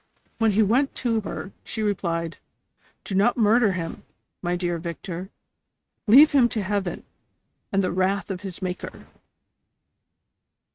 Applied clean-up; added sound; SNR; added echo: neural mask model RNNoise.